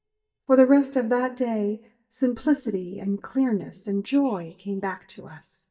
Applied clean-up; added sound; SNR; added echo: neural mask model DeepFilterNet 3.